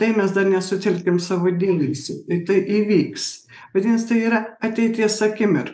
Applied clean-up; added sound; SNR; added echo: neural mask model Resemble Enhance denoiser.